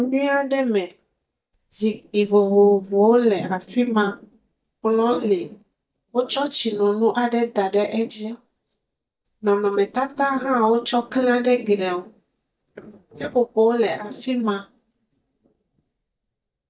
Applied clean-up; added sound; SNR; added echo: neural mask model DeepFilterNet 3.